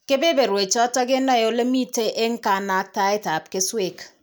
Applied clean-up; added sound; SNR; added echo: none; none; none; none.